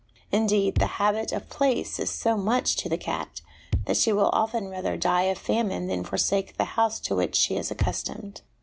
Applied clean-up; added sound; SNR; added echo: none; Bass drum; 3 dB; none.